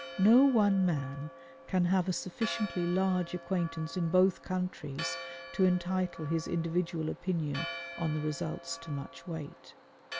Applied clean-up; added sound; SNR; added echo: none; Church bell; 14 dB; none.